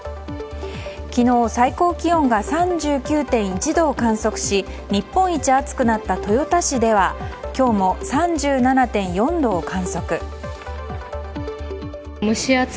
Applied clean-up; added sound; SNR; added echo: none; none; none; none.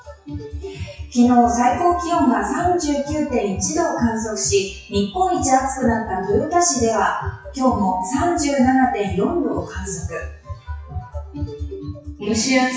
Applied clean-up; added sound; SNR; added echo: classical method WPE with log-MMSE.